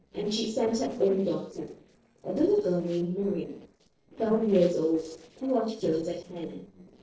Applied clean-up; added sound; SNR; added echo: neural separator model SepFormer DNS4.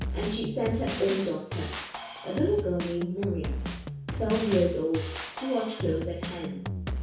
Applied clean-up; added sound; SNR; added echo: none; Drum kit; 4 dB; reverberation time 0.6 s.